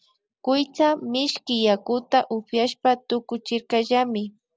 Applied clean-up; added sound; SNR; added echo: none; none; none; none.